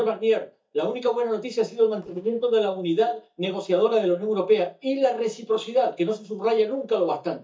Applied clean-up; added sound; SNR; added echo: neural mask model DeepFilterNet 3.